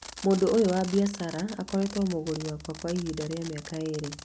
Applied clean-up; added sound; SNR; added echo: none; Fireworks; 13 dB; none.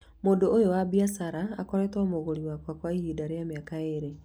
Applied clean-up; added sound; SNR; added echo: none; none; none; none.